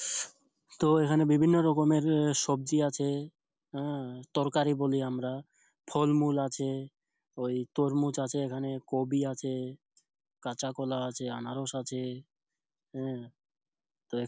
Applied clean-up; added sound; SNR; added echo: none; none; none; none.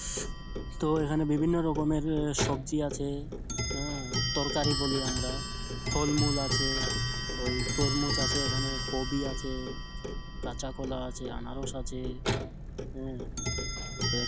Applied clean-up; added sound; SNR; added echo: none; Clock; 0 dB; none.